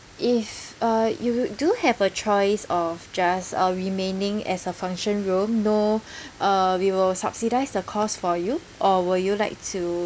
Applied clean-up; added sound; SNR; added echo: none; none; none; none.